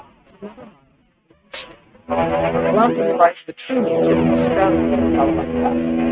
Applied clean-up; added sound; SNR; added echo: neural mask model RNNoise.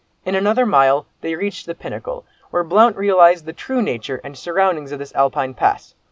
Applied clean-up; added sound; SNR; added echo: none; none; none; none.